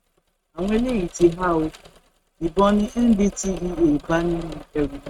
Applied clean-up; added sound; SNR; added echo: neural mask model RNNoise.